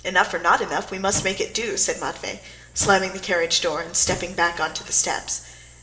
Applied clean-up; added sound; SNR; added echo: none; Squeak / Wood; 15 dB; reverberation time 2.6 s.